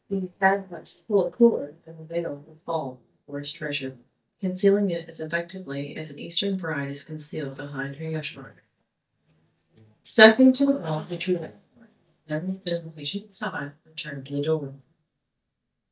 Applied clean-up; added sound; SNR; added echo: neural mask model DeepFilterNet 3.